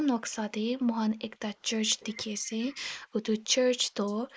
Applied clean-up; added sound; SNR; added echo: neural mask model Resemble Enhance denoiser.